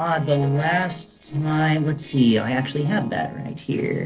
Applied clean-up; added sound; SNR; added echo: neural separator model SepFormer DNS4.